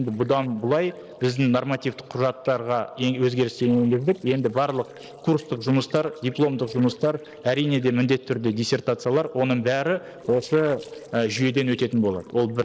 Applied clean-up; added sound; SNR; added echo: neural separator model SepFormer DNS4.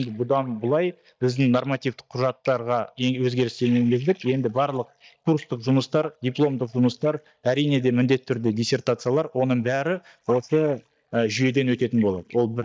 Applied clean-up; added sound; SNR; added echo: neural mask model DeepFilterNet 3.